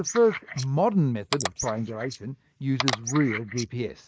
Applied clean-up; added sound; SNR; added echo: neural mask model Resemble Enhance denoiser.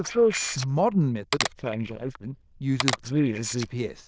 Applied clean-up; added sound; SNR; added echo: neural diffusion model UNIVERSE++.